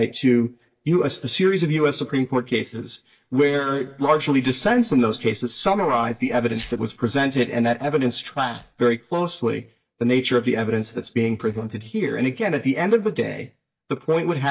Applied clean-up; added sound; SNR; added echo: neural mask model DeepFilterNet 3.